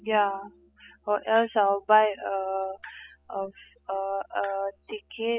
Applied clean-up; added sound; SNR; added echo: classical method spectral subtraction.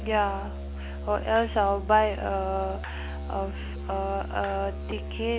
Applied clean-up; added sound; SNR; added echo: none; Musical instrument; 6 dB; none.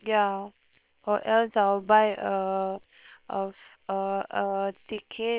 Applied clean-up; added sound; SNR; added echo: neural separator model SepFormer WHAM!.